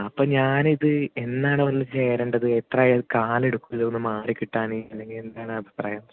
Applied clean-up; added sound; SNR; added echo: none; none; none; none.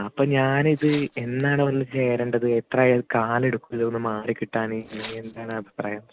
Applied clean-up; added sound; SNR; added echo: none; Tearing; 15 dB; none.